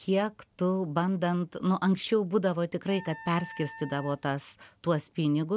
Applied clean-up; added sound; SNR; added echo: none; Wind instrument, woodwind instrument; 17 dB; none.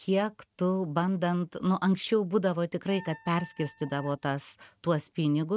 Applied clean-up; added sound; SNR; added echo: neural mask model RNNoise.